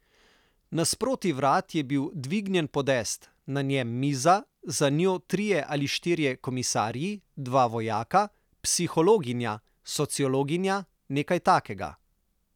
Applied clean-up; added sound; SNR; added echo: none; none; none; none.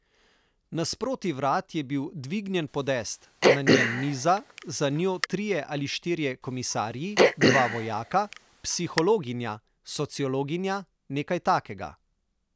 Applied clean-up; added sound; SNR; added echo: none; Cough; -2 dB; none.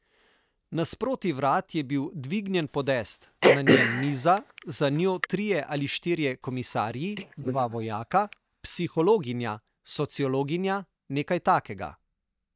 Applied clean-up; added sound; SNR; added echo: neural mask model DeepFilterNet 3.